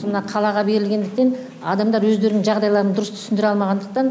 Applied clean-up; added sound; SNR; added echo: none; none; none; none.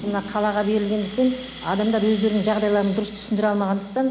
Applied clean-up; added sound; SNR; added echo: none; Rattle (instrument); 0 dB; none.